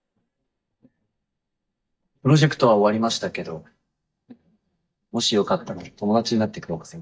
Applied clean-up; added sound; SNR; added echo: neural mask model DeepFilterNet 3.